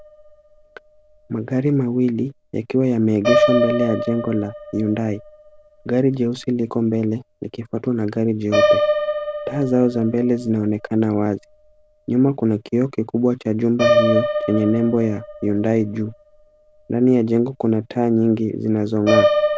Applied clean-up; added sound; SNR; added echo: none; Piano; 4 dB; none.